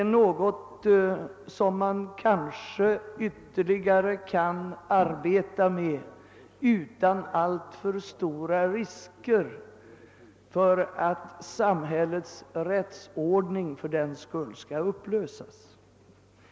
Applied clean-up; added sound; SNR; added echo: none; none; none; none.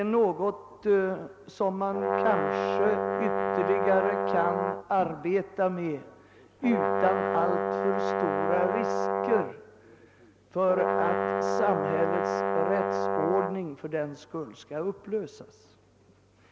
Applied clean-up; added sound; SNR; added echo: none; Brass instrument; -1 dB; none.